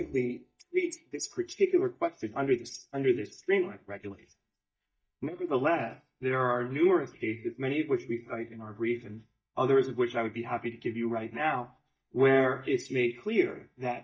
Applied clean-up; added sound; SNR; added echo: neural mask model DeepFilterNet 3.